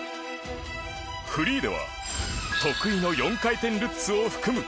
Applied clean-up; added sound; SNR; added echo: none; none; none; none.